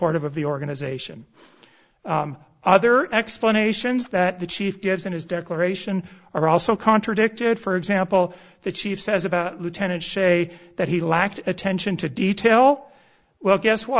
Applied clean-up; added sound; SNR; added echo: none; none; none; none.